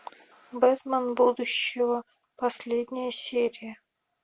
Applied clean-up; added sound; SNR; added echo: none; none; none; none.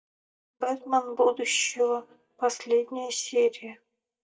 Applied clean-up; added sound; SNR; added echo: neural mask model DeepFilterNet 3.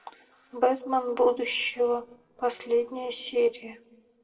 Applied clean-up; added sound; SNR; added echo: neural separator model SepFormer DNS4.